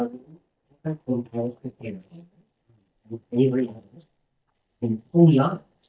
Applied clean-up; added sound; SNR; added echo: neural mask model DeepFilterNet 3.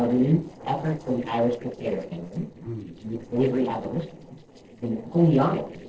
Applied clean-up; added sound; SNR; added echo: neural separator model SepFormer DNS4.